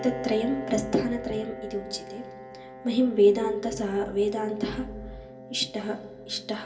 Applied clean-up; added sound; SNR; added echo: none; Piano; 13 dB; reverberation time 0.3 s.